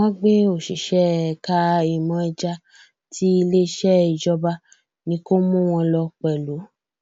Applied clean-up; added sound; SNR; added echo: none; none; none; none.